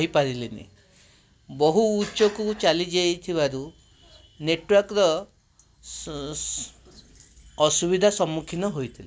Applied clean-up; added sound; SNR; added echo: none; none; none; none.